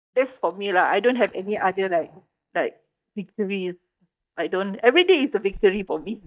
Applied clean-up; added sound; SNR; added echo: neural mask model DeepFilterNet 3.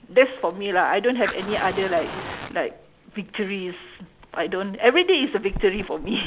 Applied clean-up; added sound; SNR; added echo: none; Fire; 14 dB; none.